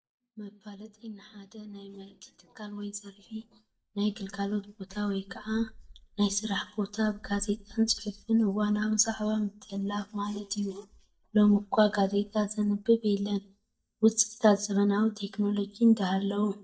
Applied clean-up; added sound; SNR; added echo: neural mask model DeepFilterNet 3.